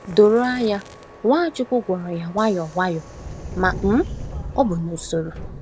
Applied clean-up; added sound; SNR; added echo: none; Fire + Subway, metro, underground; 13 dB; none.